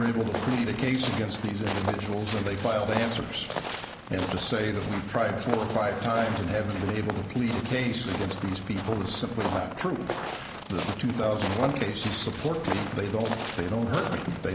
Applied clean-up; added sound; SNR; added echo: none; Walk, footsteps; 8 dB; none.